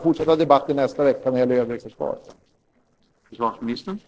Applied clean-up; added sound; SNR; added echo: neural separator model SepFormer DNS4.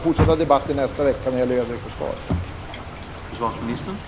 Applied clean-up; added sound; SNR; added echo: none; Car + Stream / Trickle, dribble; 6 dB; none.